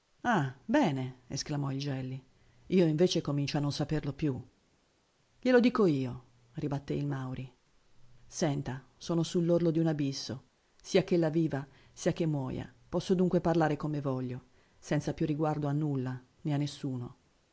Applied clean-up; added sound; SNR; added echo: neural mask model Resemble Enhance denoiser.